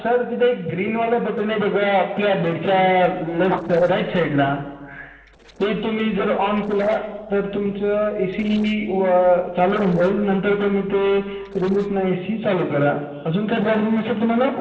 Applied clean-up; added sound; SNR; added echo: neural separator model SepFormer DNS4.